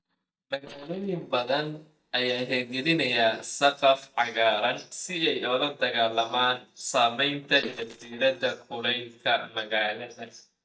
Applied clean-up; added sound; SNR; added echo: neural mask model DeepFilterNet 3.